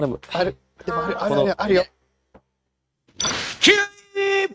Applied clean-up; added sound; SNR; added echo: neural mask model RNNoise.